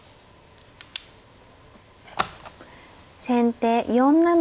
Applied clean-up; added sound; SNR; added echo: none; none; none; none.